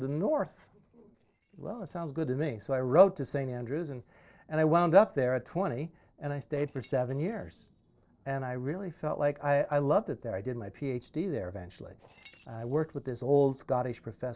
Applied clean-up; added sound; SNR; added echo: neural separator model SepFormer DNS4.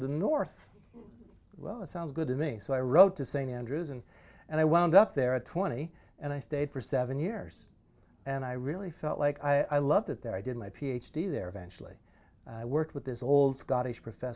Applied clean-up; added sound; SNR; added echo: none; none; none; none.